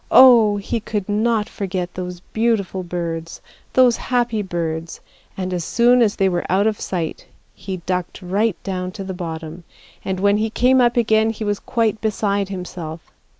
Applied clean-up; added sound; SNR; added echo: none; none; none; none.